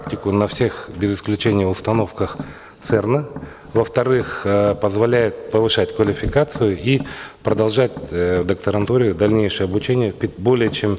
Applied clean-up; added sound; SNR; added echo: none; Tap; 17 dB; none.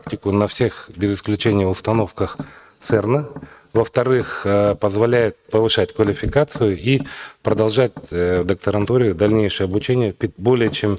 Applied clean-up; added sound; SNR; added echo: neural mask model RNNoise.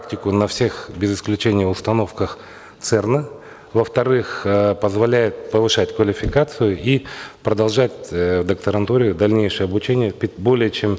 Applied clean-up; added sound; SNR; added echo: none; none; none; none.